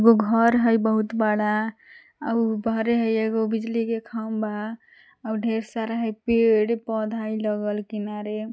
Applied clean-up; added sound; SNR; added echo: none; none; none; none.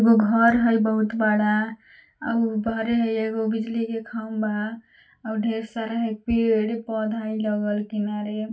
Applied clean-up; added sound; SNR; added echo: none; none; none; reverberation time 0.2 s.